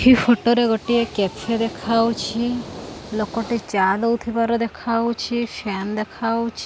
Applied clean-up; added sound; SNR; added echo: none; Hiss; 16 dB; none.